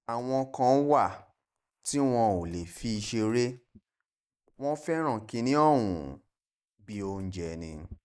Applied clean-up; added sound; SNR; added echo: neural mask model Resemble Enhance denoiser.